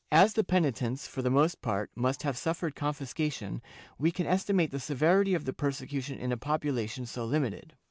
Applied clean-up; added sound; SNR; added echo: none; none; none; none.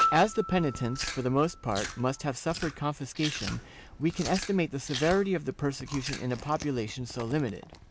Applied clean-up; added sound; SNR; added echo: none; Piano + Chewing, mastication; 8 dB; none.